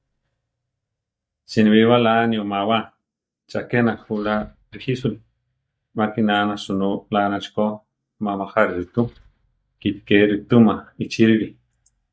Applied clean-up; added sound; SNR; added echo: neural mask model DeepFilterNet 3.